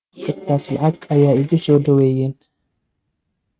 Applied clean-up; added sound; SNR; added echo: neural mask model RNNoise.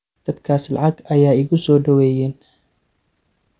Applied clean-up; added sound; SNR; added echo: none; none; none; none.